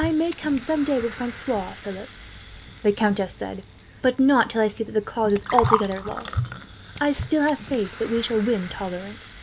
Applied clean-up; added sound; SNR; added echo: none; Gurgling; 8 dB; none.